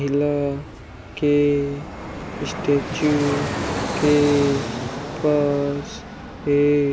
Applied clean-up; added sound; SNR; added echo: none; Fixed-wing aircraft, airplane; 7 dB; none.